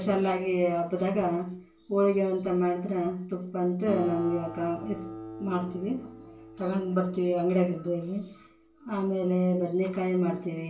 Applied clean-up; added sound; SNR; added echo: none; Acoustic guitar; 17 dB; reverberation time 0.3 s.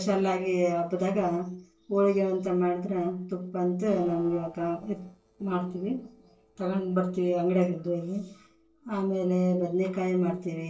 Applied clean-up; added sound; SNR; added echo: neural separator model SepFormer DNS4.